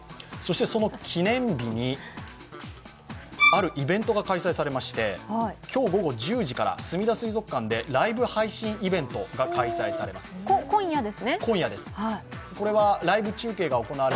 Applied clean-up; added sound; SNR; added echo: none; Bowed string instrument; -3 dB; none.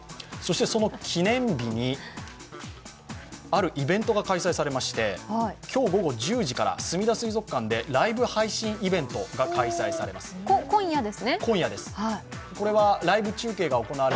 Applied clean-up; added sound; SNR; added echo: none; none; none; none.